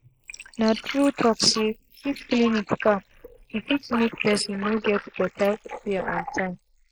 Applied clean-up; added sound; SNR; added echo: neural mask model Resemble Enhance denoiser.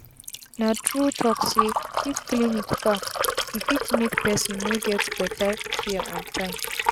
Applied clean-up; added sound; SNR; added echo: neural mask model RNNoise.